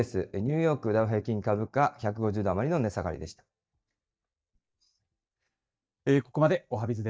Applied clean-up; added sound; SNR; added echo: neural mask model DeepFilterNet 3.